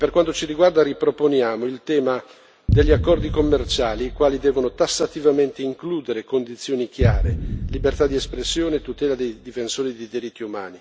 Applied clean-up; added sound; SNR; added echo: none; Boom; 6 dB; none.